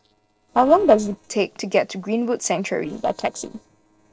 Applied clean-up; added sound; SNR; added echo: neural separator model SepFormer DNS4.